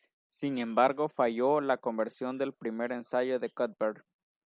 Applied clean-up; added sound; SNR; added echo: none; none; none; none.